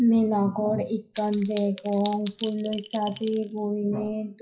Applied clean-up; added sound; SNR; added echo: classical method WPE with log-MMSE.